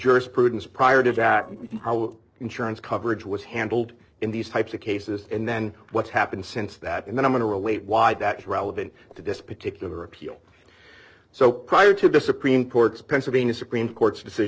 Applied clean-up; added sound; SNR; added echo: neural separator model SepFormer DNS4.